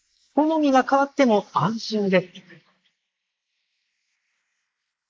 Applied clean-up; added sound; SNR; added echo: neural mask model Resemble Enhance denoiser.